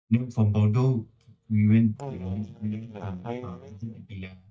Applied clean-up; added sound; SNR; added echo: neural mask model DeepFilterNet 3.